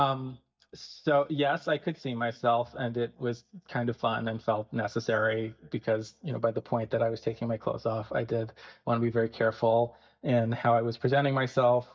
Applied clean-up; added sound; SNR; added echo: neural mask model DeepFilterNet 3.